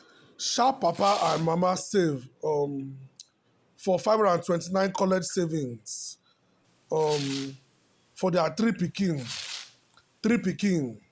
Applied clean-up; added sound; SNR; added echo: none; Tearing; 16 dB; none.